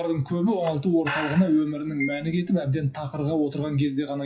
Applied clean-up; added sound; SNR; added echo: classical method WPE with log-MMSE.